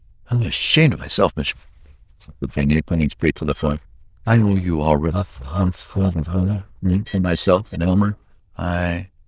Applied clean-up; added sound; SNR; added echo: neural diffusion model UNIVERSE++.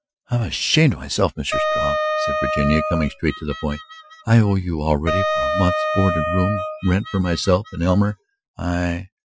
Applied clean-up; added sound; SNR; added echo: classical method Wiener filter.